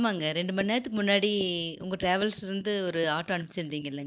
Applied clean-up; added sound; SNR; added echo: neural mask model DeepFilterNet 3.